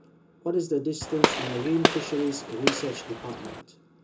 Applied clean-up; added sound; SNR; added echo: none; Gunshot, gunfire; -2 dB; reverberation time 0.2 s.